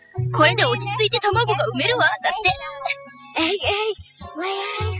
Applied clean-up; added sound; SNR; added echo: classical method spectral subtraction.